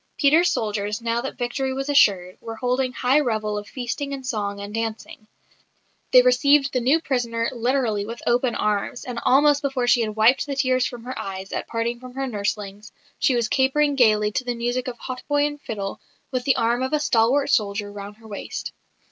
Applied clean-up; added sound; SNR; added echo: none; none; none; none.